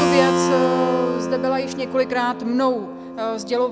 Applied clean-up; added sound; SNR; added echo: none; Keyboard (musical); 1 dB; none.